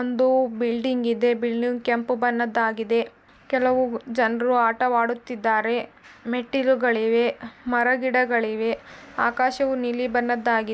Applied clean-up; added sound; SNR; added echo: none; none; none; none.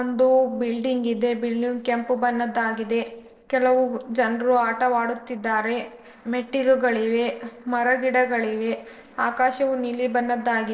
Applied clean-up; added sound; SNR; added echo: neural separator model SepFormer DNS4.